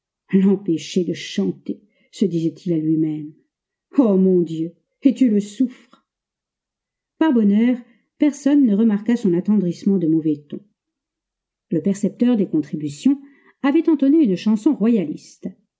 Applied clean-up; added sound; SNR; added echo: none; none; none; none.